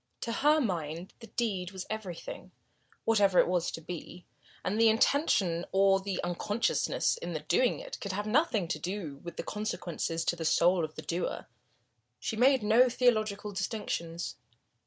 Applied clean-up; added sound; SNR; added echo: none; none; none; none.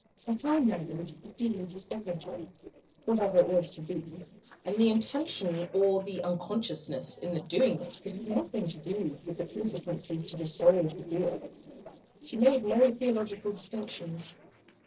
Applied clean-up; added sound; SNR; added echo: neural separator model SepFormer DNS4.